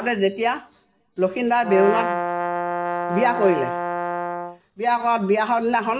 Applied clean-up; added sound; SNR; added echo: none; Brass instrument; 3 dB; reverberation time 0.3 s.